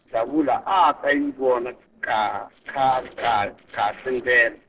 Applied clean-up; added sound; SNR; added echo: neural separator model SepFormer DNS4.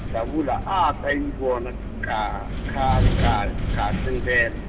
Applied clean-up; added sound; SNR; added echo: none; Wind; 0 dB; reverberation time 1.5 s.